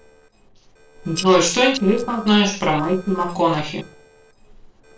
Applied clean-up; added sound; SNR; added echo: neural separator model SepFormer DNS4.